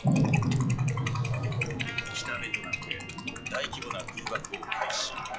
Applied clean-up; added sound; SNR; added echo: classical method log-MMSE.